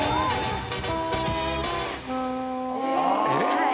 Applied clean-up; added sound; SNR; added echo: none; Wind instrument, woodwind instrument; 3 dB; none.